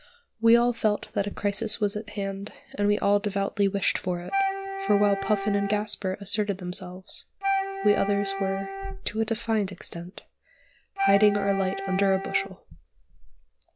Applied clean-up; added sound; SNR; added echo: none; Wind instrument, woodwind instrument; 5 dB; none.